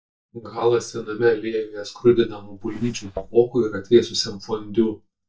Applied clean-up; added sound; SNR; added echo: neural mask model DeepFilterNet 3.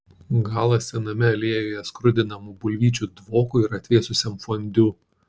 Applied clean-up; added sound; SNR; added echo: none; none; none; none.